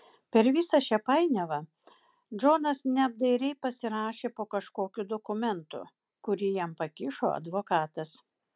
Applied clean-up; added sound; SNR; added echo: none; none; none; none.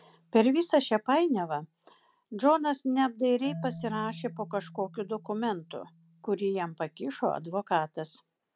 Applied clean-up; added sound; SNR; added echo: none; Marimba, xylophone; 19 dB; none.